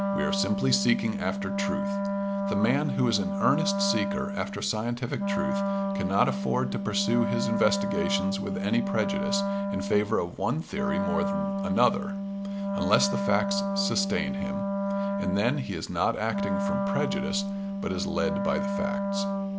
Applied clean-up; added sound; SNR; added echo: none; Wind instrument, woodwind instrument; 0 dB; none.